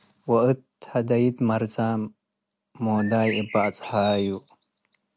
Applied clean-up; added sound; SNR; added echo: none; Bird; 13 dB; none.